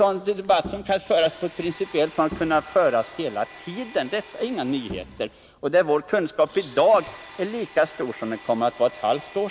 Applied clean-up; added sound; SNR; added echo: none; Domestic sounds, home sounds + Bowed string instrument; 19 dB; none.